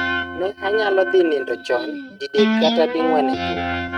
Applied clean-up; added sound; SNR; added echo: neural mask model RNNoise.